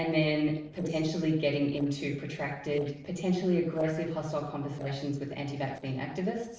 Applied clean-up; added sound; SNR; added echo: neural separator model SepFormer DNS4.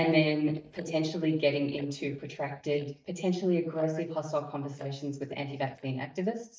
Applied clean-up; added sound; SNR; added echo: neural mask model DeepFilterNet 3.